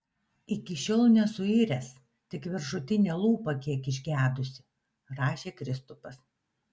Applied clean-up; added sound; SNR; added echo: none; none; none; none.